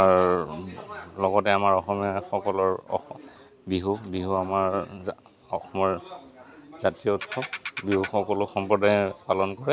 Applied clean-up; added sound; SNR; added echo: none; Ratchet, pawl; 11 dB; none.